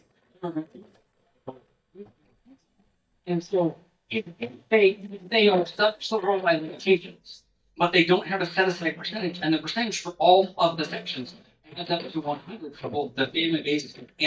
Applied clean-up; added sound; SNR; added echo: neural mask model DeepFilterNet 3.